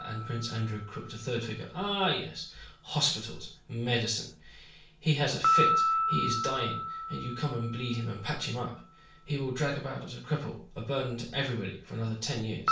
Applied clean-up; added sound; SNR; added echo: none; Piano; 2 dB; reverberation time 0.4 s.